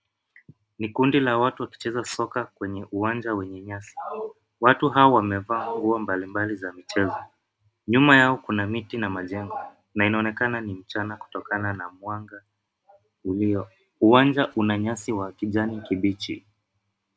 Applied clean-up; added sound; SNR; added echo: none; none; none; none.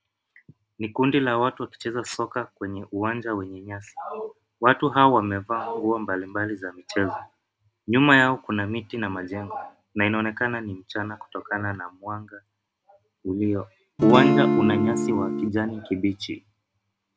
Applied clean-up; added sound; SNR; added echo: none; Acoustic guitar / Strum; -4 dB; none.